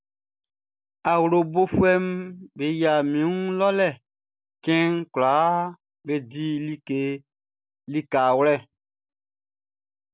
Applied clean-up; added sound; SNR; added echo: none; none; none; none.